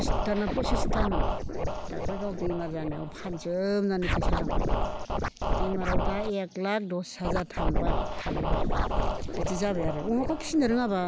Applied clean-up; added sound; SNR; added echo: none; Scratching (performance technique); -3 dB; none.